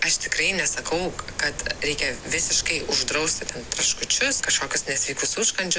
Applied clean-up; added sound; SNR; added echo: none; Ocean; 14 dB; none.